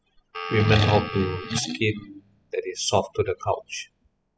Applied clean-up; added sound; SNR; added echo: classical method spectral subtraction.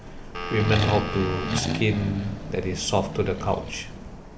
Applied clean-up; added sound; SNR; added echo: none; Telephone + Accelerating, revving, vroom; 4 dB; none.